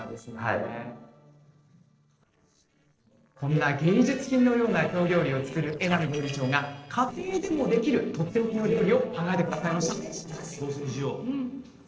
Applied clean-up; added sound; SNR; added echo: neural separator model SepFormer DNS4.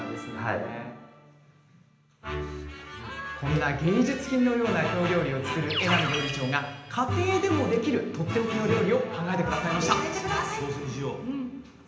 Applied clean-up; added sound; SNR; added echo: none; Cowbell; 17 dB; reverberation time 0.9 s.